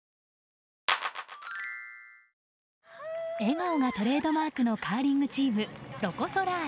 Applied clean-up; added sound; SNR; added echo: none; none; none; none.